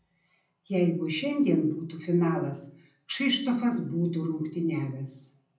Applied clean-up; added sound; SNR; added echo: none; none; none; reverberation time 0.6 s.